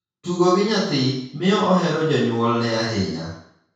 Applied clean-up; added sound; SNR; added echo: none; none; none; reverberation time 0.6 s.